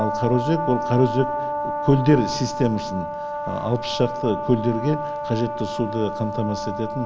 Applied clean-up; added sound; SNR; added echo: none; Brass instrument; 5 dB; none.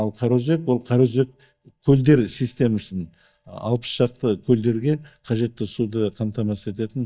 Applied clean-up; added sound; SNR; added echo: neural mask model DeepFilterNet 3.